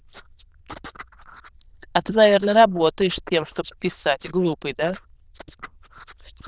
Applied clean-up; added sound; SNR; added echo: neural diffusion model UNIVERSE++.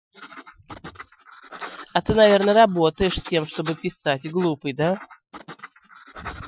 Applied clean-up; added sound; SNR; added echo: classical method Wiener filter.